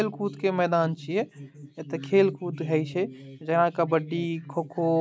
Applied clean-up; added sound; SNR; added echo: none; none; none; none.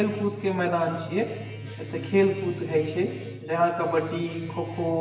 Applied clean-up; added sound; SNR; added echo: none; Domestic sounds, home sounds; 13 dB; reverberation time 1.3 s.